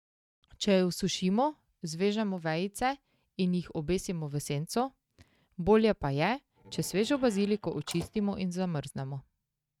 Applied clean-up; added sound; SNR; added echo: neural mask model RNNoise.